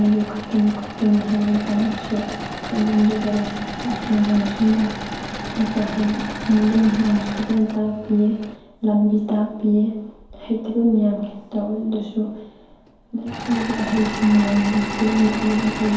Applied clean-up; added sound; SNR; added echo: none; Engine / Mechanisms; 10 dB; reverberation time 2.4 s.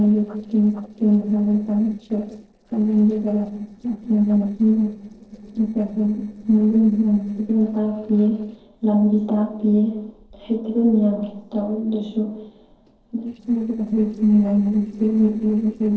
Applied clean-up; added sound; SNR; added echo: neural separator model SepFormer DNS4.